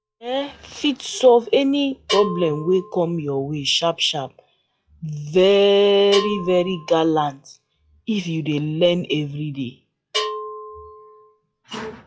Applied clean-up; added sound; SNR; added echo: classical method log-MMSE.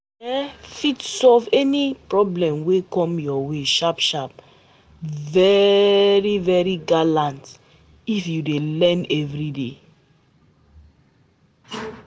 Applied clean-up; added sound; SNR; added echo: none; none; none; none.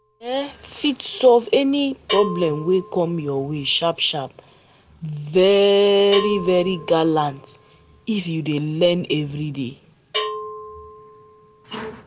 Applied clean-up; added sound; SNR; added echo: none; Bell; 14 dB; none.